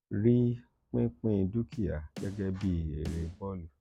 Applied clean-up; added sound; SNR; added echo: none; Bass drum / Snare drum; 16 dB; none.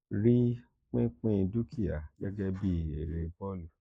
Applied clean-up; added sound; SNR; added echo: neural mask model Resemble Enhance denoiser.